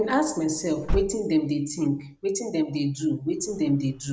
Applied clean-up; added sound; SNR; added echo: none; Slam / Car; 10 dB; none.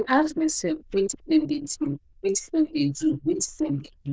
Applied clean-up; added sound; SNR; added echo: neural diffusion model UNIVERSE++.